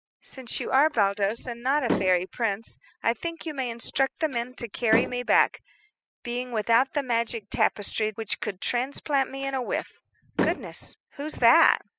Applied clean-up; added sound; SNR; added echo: classical method spectral subtraction.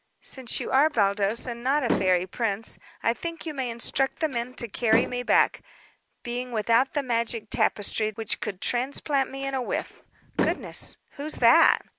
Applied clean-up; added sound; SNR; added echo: none; Slam; 8 dB; none.